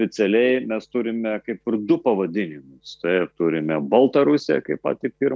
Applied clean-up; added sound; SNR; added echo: none; none; none; none.